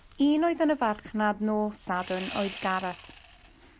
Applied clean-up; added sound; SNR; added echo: none; Sawing; 15 dB; none.